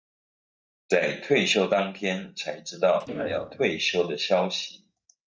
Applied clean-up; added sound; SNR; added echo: neural mask model DeepFilterNet 3.